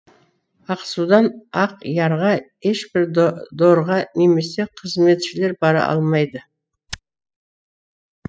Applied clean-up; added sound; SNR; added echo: classical method spectral subtraction.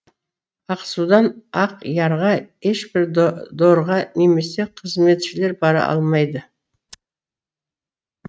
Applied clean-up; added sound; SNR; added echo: neural mask model RNNoise.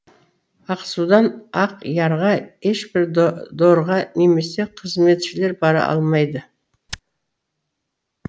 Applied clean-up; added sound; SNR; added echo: none; Tick; 18 dB; none.